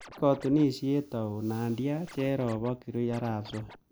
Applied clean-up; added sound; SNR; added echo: none; Scratching (performance technique); 19 dB; none.